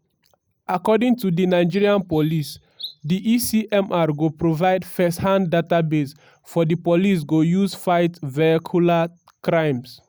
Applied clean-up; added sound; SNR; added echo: neural mask model Resemble Enhance denoiser.